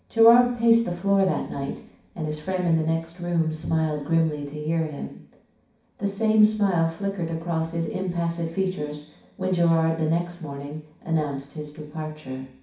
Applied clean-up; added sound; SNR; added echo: none; none; none; reverberation time 0.6 s.